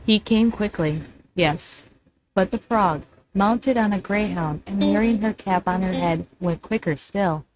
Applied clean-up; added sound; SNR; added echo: neural mask model RNNoise.